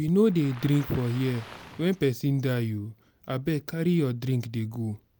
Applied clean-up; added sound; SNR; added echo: none; Waves, surf; 19 dB; none.